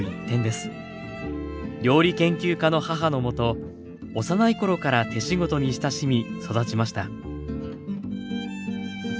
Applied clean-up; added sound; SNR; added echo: none; none; none; none.